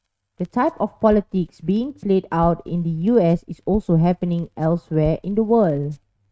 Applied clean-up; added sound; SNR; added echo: neural mask model RNNoise.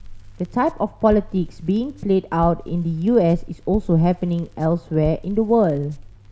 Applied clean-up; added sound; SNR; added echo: none; Crackle; 14 dB; none.